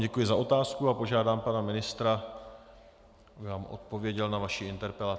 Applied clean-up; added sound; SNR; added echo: none; none; none; none.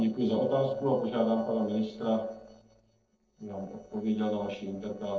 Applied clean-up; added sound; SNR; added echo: neural separator model SepFormer DNS4.